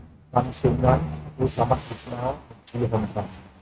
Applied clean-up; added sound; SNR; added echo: neural mask model RNNoise.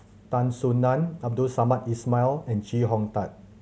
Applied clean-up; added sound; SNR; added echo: none; none; none; none.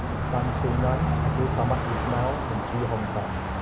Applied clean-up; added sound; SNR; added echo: none; Car passing by; -3 dB; none.